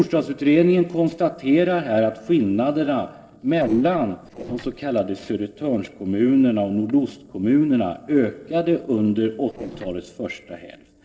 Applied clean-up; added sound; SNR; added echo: neural separator model SepFormer DNS4.